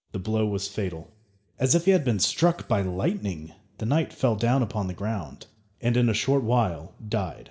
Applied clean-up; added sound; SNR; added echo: none; none; none; reverberation time 0.5 s.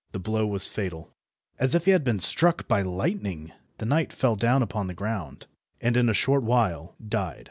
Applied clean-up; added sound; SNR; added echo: none; none; none; none.